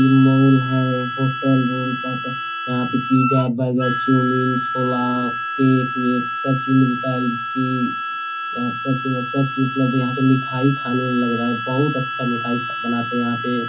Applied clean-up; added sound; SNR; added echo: none; Harmonica; 6 dB; reverberation time 0.3 s.